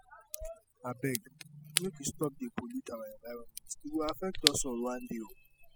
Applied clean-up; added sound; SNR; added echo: classical method spectral subtraction.